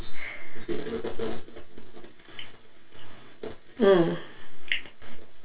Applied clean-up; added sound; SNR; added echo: none; none; none; reverberation time 0.2 s.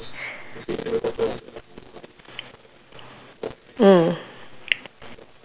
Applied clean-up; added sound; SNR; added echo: none; none; none; none.